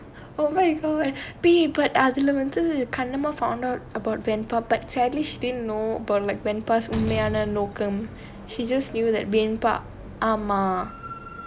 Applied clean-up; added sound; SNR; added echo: none; Slam; 13 dB; none.